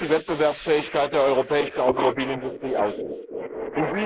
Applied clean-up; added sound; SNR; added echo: neural mask model Resemble Enhance denoiser.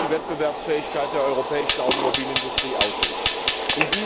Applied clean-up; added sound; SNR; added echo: none; Fire; -2 dB; none.